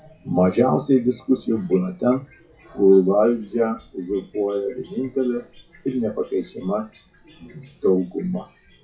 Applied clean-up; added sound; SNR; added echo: classical method WPE with log-MMSE.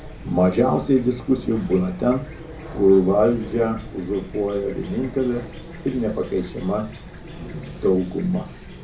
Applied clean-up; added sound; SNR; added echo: none; Chirp, tweet / Fowl; 14 dB; reverberation time 0.4 s.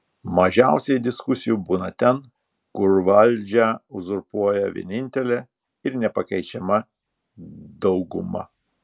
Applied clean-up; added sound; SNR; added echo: none; none; none; none.